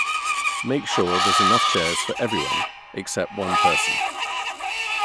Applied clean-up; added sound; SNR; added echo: none; Screech; -5 dB; none.